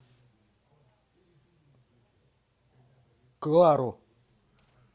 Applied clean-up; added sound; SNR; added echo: none; none; none; none.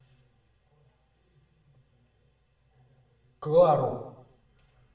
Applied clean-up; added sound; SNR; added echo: none; none; none; reverberation time 0.6 s.